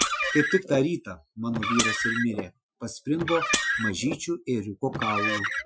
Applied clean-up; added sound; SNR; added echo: classical method Wiener filter.